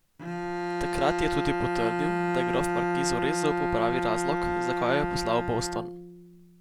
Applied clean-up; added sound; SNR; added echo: none; Bowed string instrument; -2 dB; none.